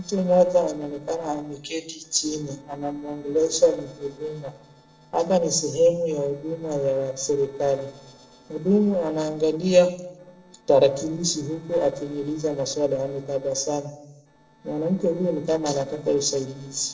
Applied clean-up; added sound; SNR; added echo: neural separator model SepFormer DNS4.